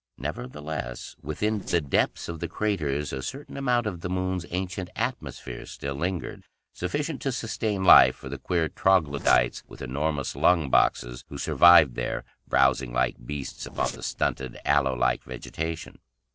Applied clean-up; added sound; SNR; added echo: neural separator model SepFormer DNS4.